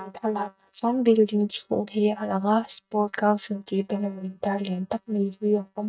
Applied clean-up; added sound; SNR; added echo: neural mask model DeepFilterNet 3.